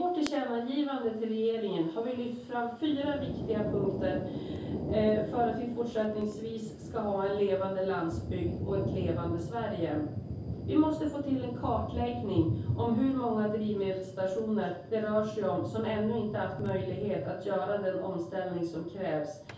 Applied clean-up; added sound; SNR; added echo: none; Thunder; 7 dB; reverberation time 0.6 s.